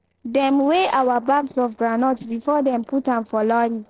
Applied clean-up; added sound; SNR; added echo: neural separator model SepFormer DNS4.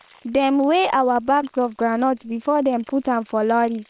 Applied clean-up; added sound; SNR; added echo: neural separator model SepFormer WHAM!.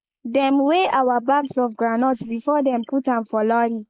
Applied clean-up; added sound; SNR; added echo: neural mask model Resemble Enhance denoiser.